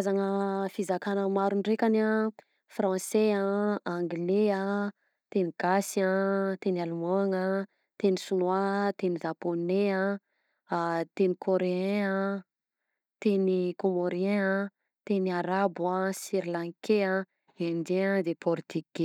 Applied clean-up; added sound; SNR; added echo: none; none; none; none.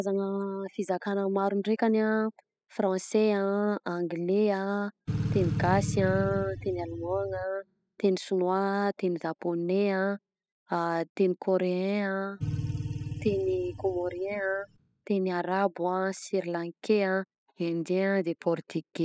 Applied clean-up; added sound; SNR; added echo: classical method spectral subtraction.